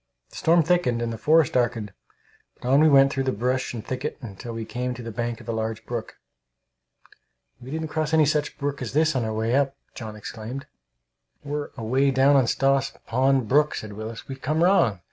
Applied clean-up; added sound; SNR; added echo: none; none; none; none.